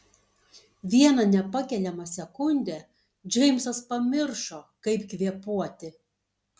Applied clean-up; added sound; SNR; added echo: none; none; none; none.